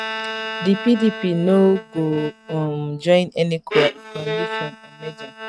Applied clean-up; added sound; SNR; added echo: neural mask model RNNoise.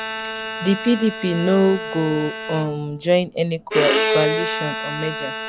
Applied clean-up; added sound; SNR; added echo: none; Bowed string instrument; 4 dB; none.